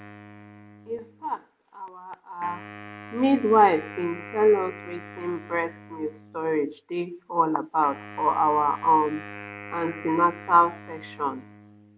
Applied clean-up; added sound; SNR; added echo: none; Wind instrument, woodwind instrument; 17 dB; none.